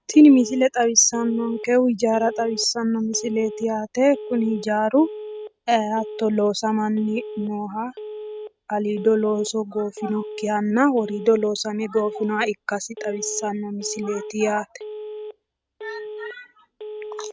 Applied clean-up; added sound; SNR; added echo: none; Telephone; 14 dB; none.